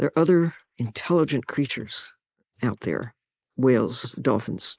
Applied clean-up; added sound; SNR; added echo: neural mask model Resemble Enhance denoiser.